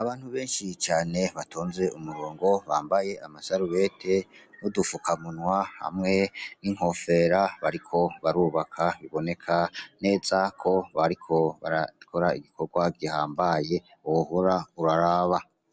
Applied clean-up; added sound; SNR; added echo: none; none; none; none.